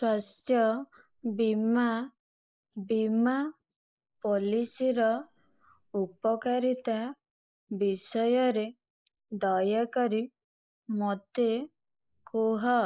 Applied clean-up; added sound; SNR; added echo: neural mask model Resemble Enhance denoiser.